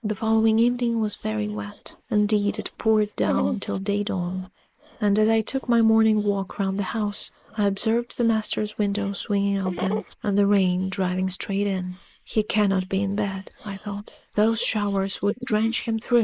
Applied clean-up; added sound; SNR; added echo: neural mask model Resemble Enhance denoiser.